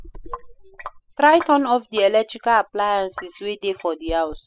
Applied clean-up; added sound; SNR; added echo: classical method spectral subtraction.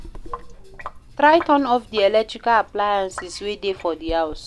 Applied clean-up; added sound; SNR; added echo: none; Sink (filling or washing); 16 dB; none.